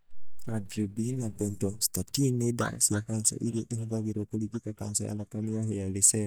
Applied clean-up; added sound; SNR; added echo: neural mask model DeepFilterNet 3.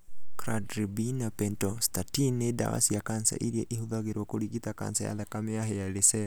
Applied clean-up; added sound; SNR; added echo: none; none; none; none.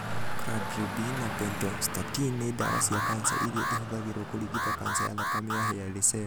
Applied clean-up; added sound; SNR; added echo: none; Alarm + Traffic noise, roadway noise; 2 dB; none.